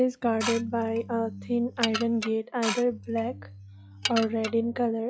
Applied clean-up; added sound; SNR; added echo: classical method log-MMSE.